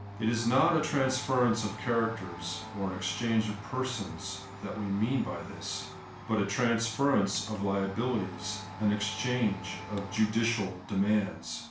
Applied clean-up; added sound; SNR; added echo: none; Domestic sounds, home sounds; 13 dB; reverberation time 0.3 s.